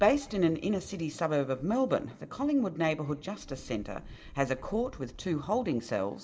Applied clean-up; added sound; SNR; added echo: none; Wind; 19 dB; reverberation time 2.5 s.